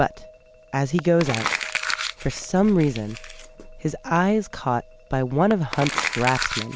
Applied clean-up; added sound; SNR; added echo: none; Crumpling, crinkling; 8 dB; none.